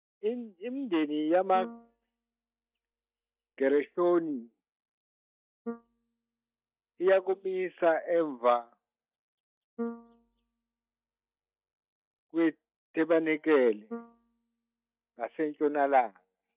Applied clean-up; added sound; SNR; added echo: neural mask model DeepFilterNet 3.